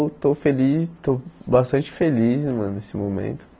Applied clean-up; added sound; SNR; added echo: none; none; none; none.